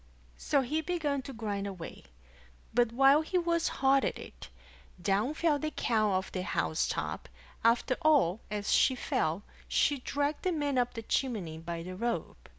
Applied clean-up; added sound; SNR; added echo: none; none; none; none.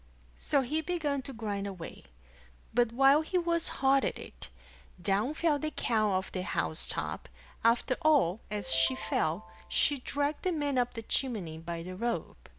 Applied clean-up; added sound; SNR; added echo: none; Ringtone; 17 dB; none.